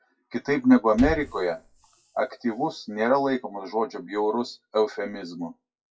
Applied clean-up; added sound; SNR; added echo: classical method WPE with log-MMSE.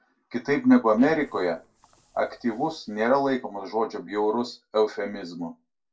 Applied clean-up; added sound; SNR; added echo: neural separator model SepFormer DNS4.